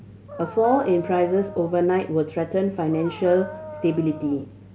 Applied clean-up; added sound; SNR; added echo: none; Dog; 15 dB; none.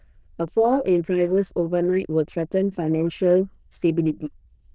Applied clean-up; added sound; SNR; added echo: neural diffusion model UNIVERSE++.